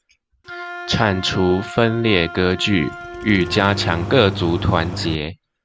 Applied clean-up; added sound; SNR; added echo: none; Wind instrument, woodwind instrument + Engine starting; 11 dB; none.